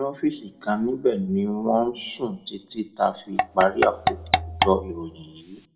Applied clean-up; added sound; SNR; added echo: none; Tap / Percussion; 2 dB; reverberation time 0.6 s.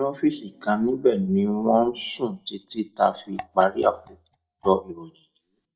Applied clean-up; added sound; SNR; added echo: neural mask model DeepFilterNet 3.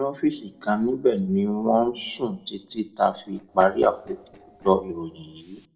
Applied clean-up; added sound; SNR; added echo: neural separator model SepFormer DNS4.